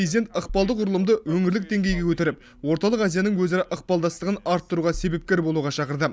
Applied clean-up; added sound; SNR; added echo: none; Bass drum; 15 dB; none.